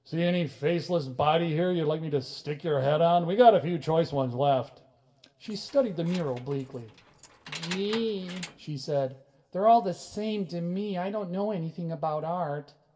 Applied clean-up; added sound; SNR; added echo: none; Keys jangling; 17 dB; reverberation time 0.7 s.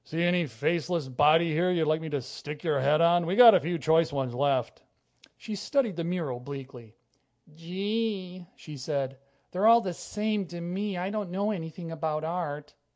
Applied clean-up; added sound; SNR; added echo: none; none; none; none.